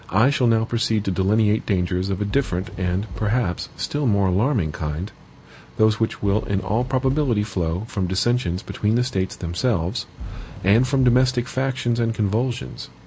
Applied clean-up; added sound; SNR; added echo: none; Fireworks; 16 dB; none.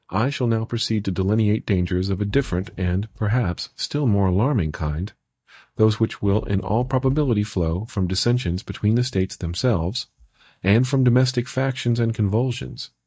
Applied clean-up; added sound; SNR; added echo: neural mask model DeepFilterNet 3.